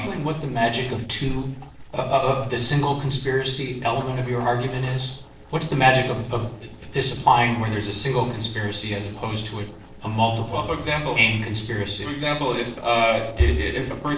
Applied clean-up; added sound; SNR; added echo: neural separator model SepFormer DNS4.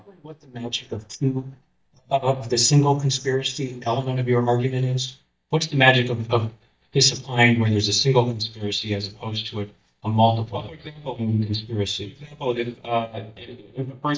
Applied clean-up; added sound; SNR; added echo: neural mask model DeepFilterNet 3.